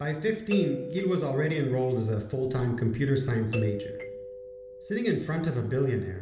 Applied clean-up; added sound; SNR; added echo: none; Doorbell; 12 dB; reverberation time 0.9 s.